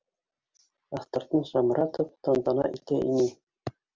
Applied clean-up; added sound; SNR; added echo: none; none; none; none.